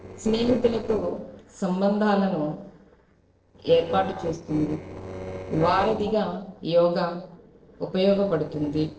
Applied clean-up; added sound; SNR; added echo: neural separator model SepFormer DNS4.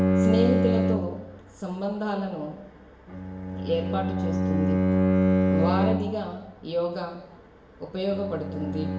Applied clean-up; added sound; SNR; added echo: none; Bowed string instrument; -5 dB; reverberation time 0.9 s.